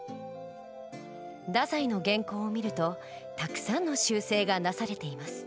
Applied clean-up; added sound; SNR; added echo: none; none; none; none.